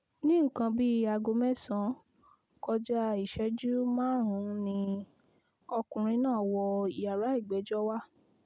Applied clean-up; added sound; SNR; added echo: none; none; none; none.